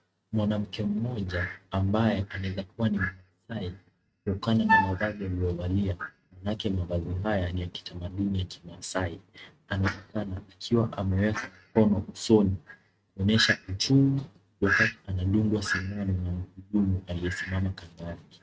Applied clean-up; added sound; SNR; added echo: neural mask model RNNoise.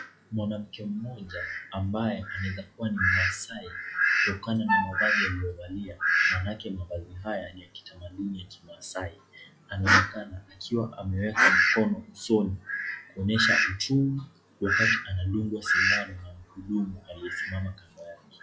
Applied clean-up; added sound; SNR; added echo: classical method log-MMSE.